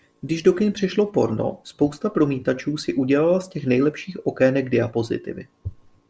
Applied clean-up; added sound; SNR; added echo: none; none; none; none.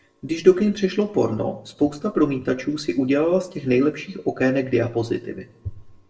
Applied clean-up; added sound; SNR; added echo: none; none; none; reverberation time 0.6 s.